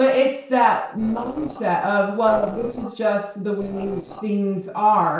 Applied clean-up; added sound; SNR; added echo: neural separator model SepFormer DNS4.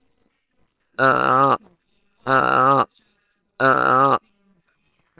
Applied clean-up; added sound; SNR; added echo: neural separator model SepFormer WHAMR!.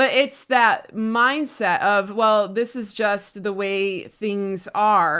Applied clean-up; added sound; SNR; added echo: none; none; none; none.